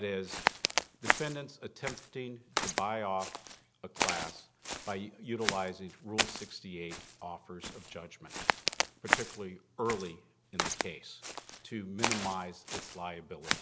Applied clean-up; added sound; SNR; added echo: none; Walk, footsteps; -3 dB; none.